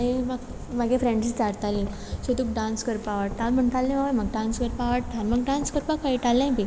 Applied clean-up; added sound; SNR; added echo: none; Door; 17 dB; none.